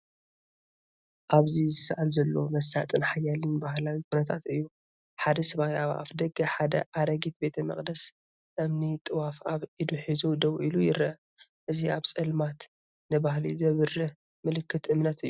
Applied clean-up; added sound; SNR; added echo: none; none; none; none.